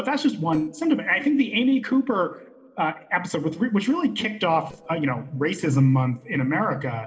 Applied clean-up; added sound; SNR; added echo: neural separator model SepFormer DNS4.